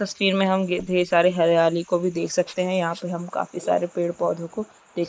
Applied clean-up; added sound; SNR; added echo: neural mask model Resemble Enhance denoiser.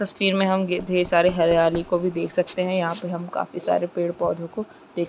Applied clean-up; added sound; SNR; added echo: none; Knock / Wood; 19 dB; none.